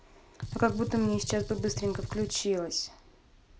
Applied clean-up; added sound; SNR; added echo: none; Gunshot, gunfire; 7 dB; none.